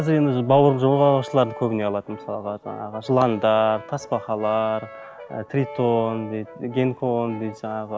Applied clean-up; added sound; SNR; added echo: none; Brass instrument; 17 dB; none.